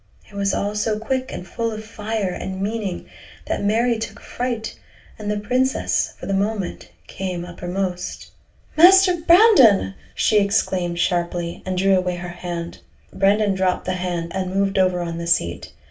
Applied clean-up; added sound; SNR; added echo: none; none; none; reverberation time 0.2 s.